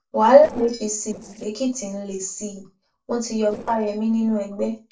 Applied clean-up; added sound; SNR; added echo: neural separator model SepFormer DNS4.